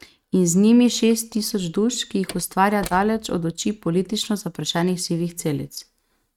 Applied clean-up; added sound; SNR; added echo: neural mask model RNNoise.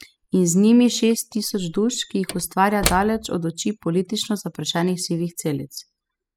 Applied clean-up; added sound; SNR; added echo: classical method spectral subtraction.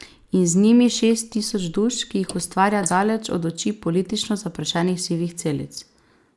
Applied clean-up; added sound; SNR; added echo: neural mask model Resemble Enhance denoiser.